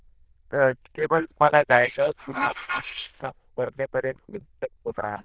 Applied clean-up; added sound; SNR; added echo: neural diffusion model UNIVERSE++.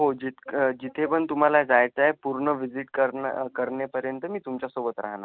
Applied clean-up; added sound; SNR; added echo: none; none; none; none.